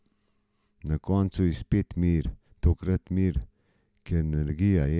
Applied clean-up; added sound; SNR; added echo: none; none; none; none.